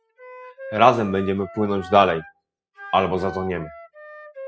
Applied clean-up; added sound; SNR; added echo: classical method spectral subtraction.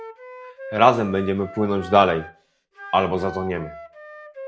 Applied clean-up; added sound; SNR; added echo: none; Wind instrument, woodwind instrument; 15 dB; none.